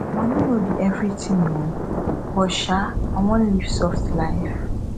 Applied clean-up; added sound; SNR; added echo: none; Thunder; 2 dB; none.